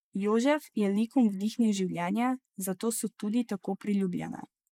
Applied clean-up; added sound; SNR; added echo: neural mask model Resemble Enhance denoiser.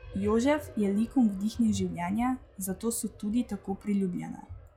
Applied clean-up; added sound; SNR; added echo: classical method log-MMSE.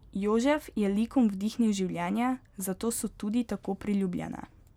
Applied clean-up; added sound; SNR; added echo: none; none; none; none.